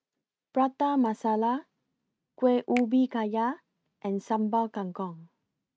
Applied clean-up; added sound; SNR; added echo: neural mask model RNNoise.